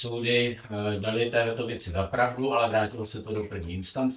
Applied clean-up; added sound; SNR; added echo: neural mask model DeepFilterNet 3.